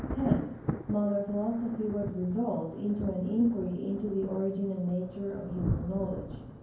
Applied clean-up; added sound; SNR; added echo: none; Thunder; 6 dB; reverberation time 0.9 s.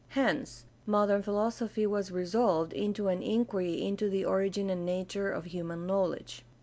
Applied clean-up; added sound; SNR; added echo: none; none; none; none.